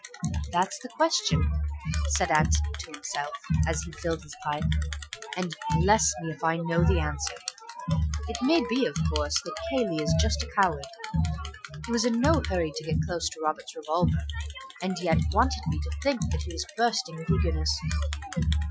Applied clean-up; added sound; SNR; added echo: classical method Wiener filter.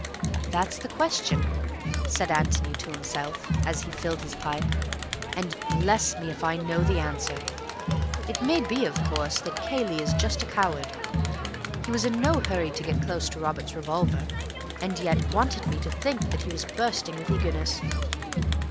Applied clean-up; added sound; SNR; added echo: none; Crowd; -1 dB; none.